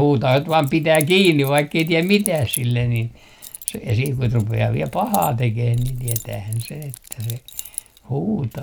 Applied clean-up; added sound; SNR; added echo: none; Keys jangling; 16 dB; none.